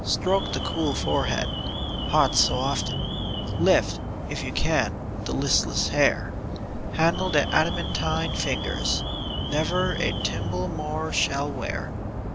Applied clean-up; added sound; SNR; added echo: none; Alarm; 3 dB; none.